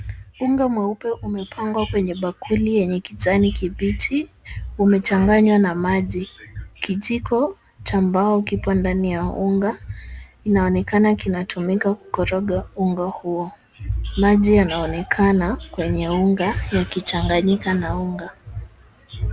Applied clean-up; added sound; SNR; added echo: none; none; none; none.